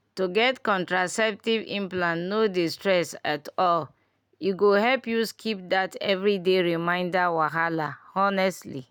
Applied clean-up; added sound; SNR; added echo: none; none; none; none.